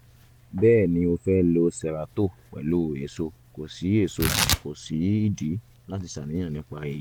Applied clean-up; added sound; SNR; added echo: none; Tearing; 10 dB; none.